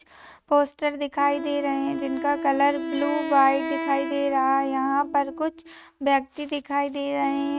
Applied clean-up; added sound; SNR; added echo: neural mask model RNNoise.